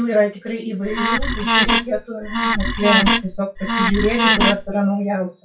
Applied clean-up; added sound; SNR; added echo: classical method WPE with log-MMSE.